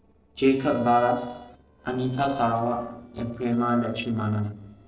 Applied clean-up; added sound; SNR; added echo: neural separator model SepFormer DNS4.